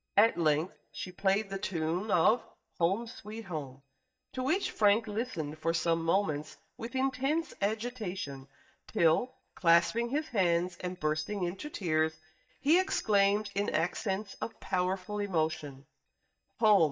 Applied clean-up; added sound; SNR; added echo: neural mask model DeepFilterNet 3.